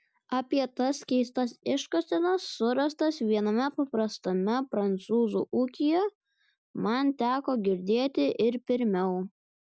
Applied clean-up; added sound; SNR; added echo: none; none; none; none.